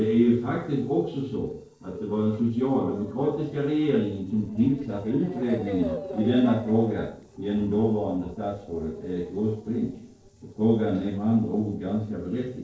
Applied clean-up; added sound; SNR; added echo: neural separator model SepFormer DNS4.